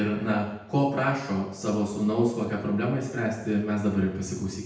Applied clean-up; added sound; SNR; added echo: none; none; none; reverberation time 0.8 s.